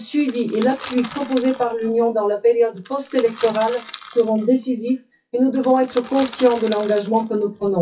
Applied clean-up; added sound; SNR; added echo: classical method WPE with log-MMSE.